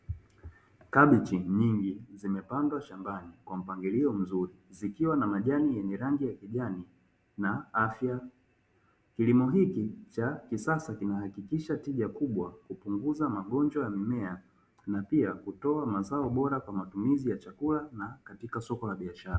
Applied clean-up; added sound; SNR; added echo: none; none; none; none.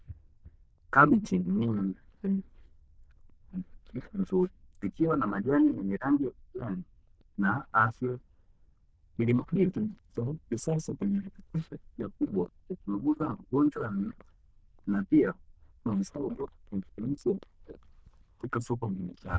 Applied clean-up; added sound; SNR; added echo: neural diffusion model UNIVERSE++.